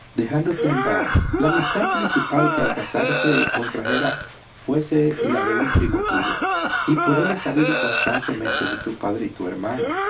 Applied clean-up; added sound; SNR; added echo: none; Cough; 0 dB; reverberation time 0.2 s.